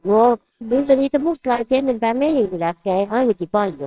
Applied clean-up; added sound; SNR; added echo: neural separator model SepFormer WHAMR!.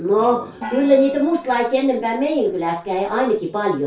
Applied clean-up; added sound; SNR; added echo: none; Gong; 19 dB; reverberation time 0.3 s.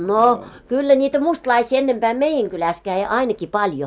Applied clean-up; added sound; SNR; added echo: none; none; none; none.